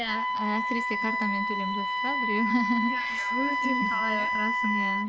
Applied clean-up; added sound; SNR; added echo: neural diffusion model UNIVERSE++.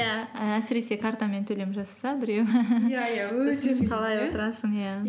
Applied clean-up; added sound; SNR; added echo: none; none; none; none.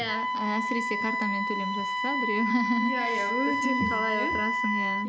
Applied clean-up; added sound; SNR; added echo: none; Wind instrument, woodwind instrument; -2 dB; none.